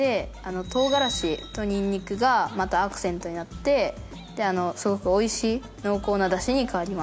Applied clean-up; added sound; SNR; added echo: none; none; none; none.